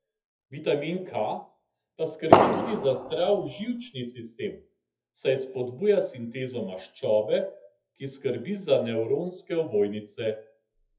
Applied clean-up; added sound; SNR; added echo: classical method WPE with log-MMSE.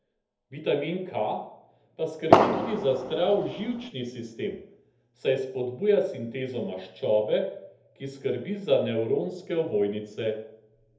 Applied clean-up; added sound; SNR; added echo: none; Fireworks; -4 dB; reverberation time 0.7 s.